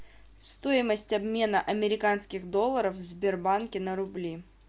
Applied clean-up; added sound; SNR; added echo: none; none; none; none.